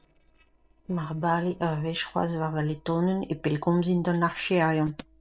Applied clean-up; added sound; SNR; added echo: neural separator model SepFormer DNS4.